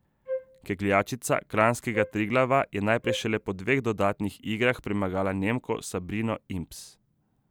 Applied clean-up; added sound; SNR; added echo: none; Wind instrument, woodwind instrument; 10 dB; none.